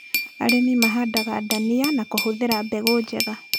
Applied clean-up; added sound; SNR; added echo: none; Glass; 5 dB; none.